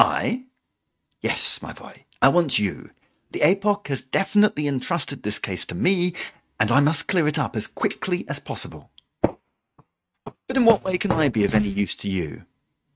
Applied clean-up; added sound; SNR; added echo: neural mask model RNNoise.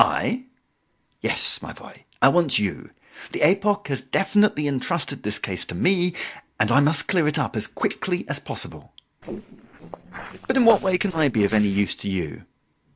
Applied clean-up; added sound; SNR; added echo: neural separator model SepFormer DNS4.